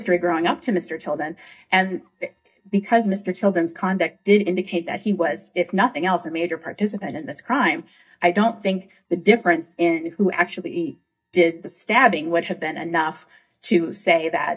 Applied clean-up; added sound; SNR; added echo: neural mask model DeepFilterNet 3.